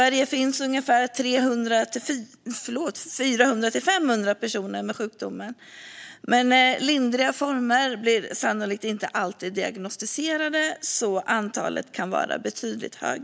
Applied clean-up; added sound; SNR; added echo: none; none; none; none.